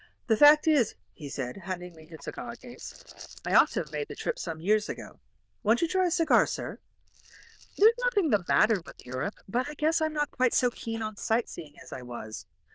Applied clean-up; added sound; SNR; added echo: neural diffusion model UNIVERSE++.